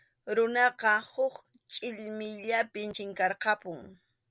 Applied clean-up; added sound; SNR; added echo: none; none; none; none.